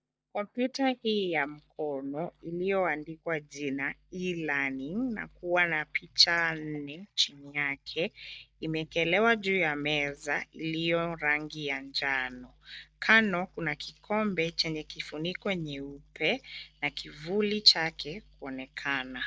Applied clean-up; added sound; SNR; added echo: neural mask model DeepFilterNet 3.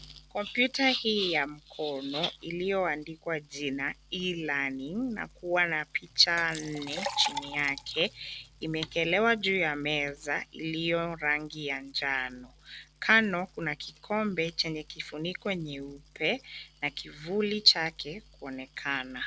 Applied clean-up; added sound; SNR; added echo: none; Liquid; 10 dB; none.